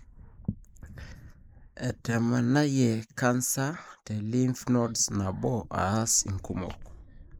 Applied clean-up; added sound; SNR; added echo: neural mask model Resemble Enhance denoiser.